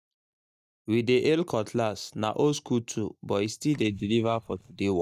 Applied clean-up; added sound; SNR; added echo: neural mask model DeepFilterNet 3.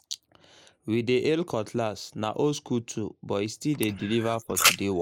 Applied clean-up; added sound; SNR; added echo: neural mask model Resemble Enhance denoiser.